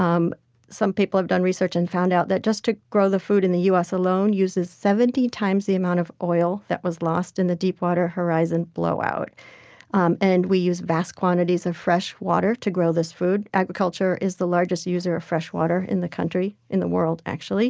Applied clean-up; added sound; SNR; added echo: none; none; none; none.